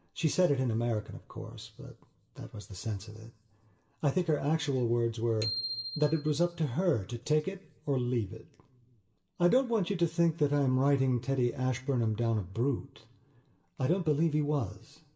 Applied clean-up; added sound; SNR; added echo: none; Bicycle bell; 12 dB; reverberation time 0.7 s.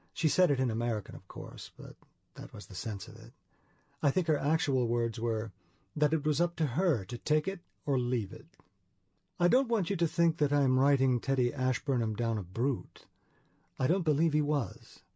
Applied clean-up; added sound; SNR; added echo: none; none; none; none.